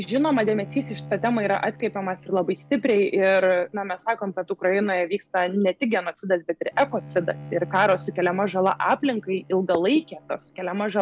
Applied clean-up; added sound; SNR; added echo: none; Bowed string instrument; 20 dB; none.